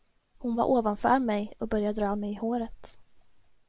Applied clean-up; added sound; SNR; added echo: none; none; none; none.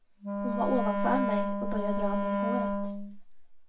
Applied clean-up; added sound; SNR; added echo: none; Wind instrument, woodwind instrument; -1 dB; reverberation time 0.2 s.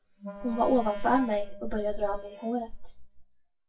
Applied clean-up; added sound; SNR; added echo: classical method WPE with log-MMSE.